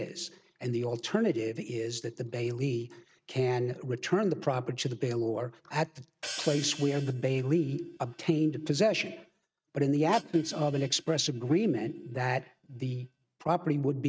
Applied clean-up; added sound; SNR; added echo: neural mask model RNNoise.